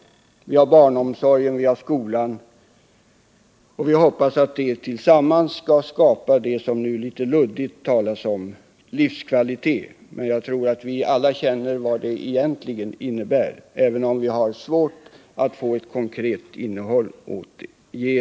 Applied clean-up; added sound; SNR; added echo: none; none; none; none.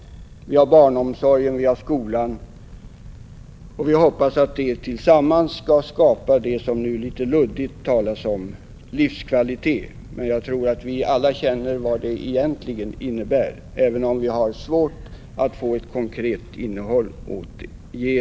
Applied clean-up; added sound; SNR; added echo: none; Fire; 18 dB; none.